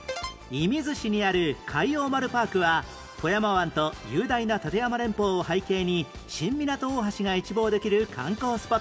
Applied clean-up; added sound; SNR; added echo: none; none; none; none.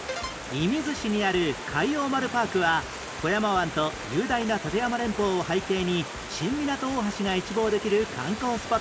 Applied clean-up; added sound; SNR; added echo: none; Stream; 10 dB; none.